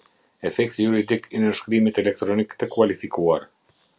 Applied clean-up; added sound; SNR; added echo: none; none; none; none.